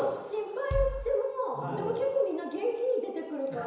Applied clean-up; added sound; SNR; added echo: none; Bass drum; 8 dB; reverberation time 1.0 s.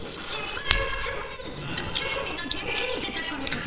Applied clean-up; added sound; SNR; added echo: neural separator model SepFormer WHAMR!.